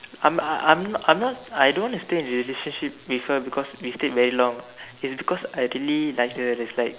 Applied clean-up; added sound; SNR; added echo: none; none; none; none.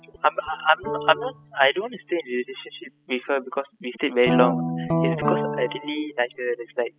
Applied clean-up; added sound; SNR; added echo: classical method spectral subtraction.